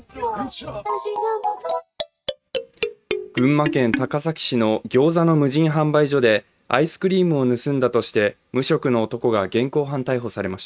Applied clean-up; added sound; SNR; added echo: neural mask model RNNoise.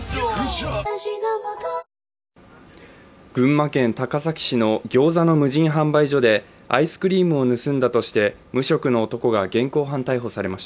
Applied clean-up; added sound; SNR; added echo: none; none; none; none.